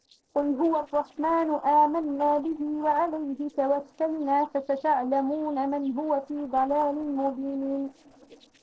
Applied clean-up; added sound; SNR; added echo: neural separator model SepFormer DNS4.